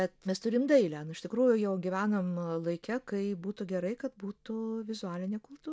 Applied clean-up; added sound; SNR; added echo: none; none; none; none.